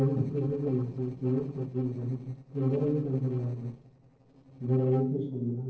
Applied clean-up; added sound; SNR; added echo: neural separator model SepFormer DNS4.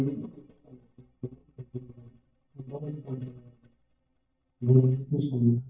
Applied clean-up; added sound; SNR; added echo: neural mask model DeepFilterNet 3.